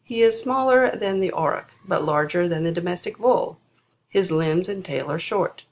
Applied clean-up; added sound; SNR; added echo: none; none; none; none.